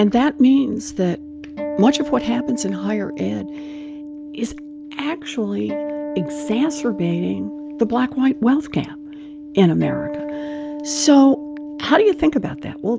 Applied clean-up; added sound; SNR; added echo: none; Acoustic guitar; 10 dB; none.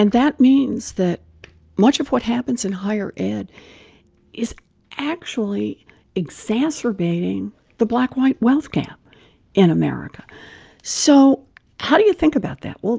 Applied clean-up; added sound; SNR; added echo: none; none; none; none.